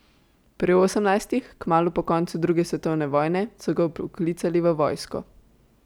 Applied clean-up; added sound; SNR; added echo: none; none; none; none.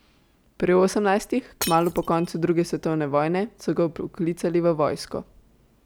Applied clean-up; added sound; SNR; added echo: none; Shatter; 11 dB; none.